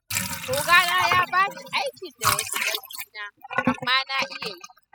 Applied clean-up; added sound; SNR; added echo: classical method spectral subtraction.